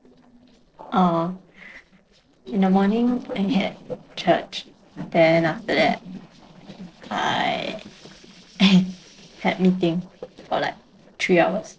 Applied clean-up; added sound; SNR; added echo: neural separator model SepFormer DNS4.